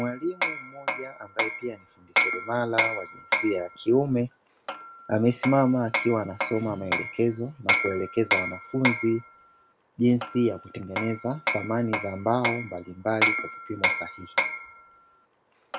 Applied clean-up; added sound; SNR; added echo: none; Hammer; 3 dB; none.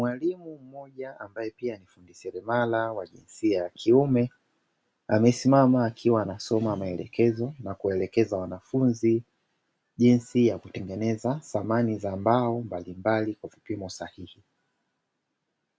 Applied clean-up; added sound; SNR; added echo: none; none; none; none.